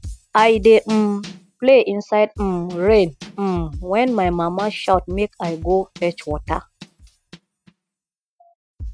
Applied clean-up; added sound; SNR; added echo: neural mask model RNNoise.